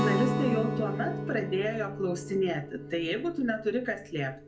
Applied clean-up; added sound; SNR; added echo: none; Guitar; 3 dB; reverberation time 0.3 s.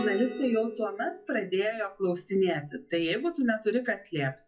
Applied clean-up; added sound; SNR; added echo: classical method WPE with log-MMSE.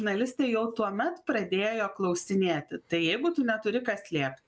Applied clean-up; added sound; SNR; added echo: none; none; none; none.